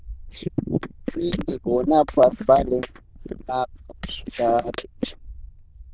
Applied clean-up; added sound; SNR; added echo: neural diffusion model UNIVERSE++.